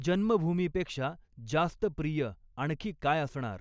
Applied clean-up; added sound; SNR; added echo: none; none; none; none.